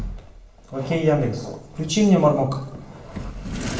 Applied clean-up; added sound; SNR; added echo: none; Sliding door; 12 dB; reverberation time 0.6 s.